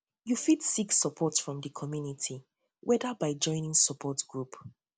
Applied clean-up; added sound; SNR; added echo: none; none; none; none.